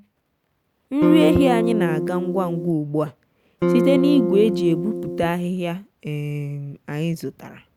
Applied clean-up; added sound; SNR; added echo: none; Electric guitar / Strum; -1 dB; none.